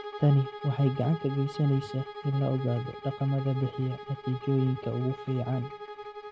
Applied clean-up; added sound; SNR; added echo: none; Bowed string instrument; 12 dB; none.